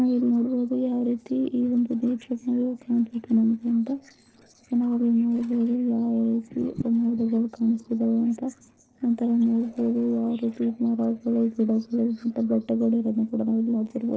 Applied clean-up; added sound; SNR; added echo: neural separator model SepFormer DNS4.